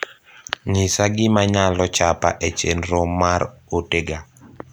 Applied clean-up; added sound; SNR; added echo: none; none; none; none.